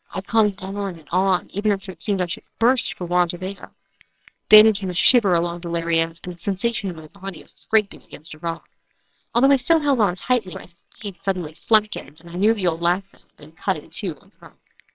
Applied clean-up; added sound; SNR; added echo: neural separator model SepFormer WHAMR!.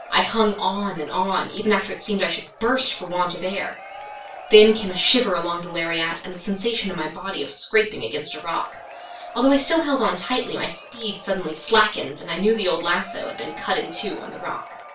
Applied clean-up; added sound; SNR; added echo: none; Applause / Crowd / Cheering; 17 dB; reverberation time 0.2 s.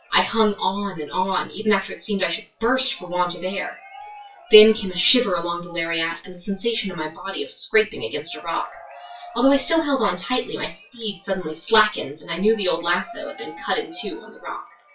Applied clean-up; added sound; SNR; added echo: classical method WPE with log-MMSE.